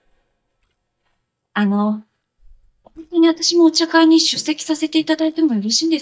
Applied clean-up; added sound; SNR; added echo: neural mask model DeepFilterNet 3.